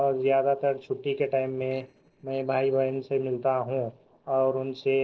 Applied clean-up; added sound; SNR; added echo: neural separator model SepFormer DNS4.